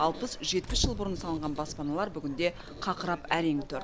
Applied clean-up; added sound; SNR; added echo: none; Tools + Squeak; 8 dB; none.